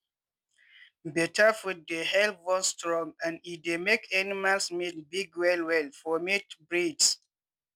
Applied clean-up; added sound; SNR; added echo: none; none; none; none.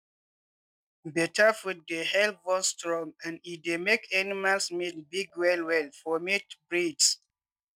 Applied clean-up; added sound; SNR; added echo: neural mask model DeepFilterNet 3.